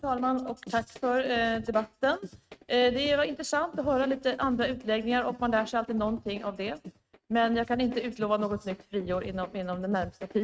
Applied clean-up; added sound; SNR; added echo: neural mask model RNNoise.